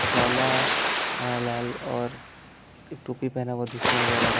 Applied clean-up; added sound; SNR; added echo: none; Water; -3 dB; none.